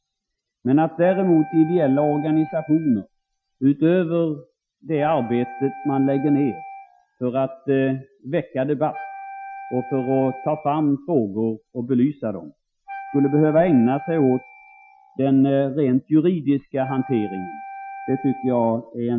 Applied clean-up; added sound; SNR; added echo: classical method Wiener filter.